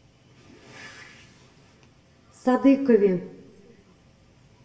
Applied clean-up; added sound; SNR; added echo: none; none; none; reverberation time 0.9 s.